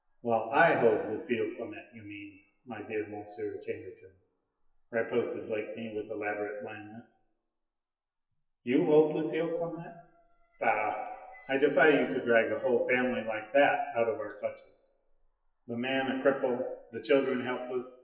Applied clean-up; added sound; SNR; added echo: classical method WPE with log-MMSE.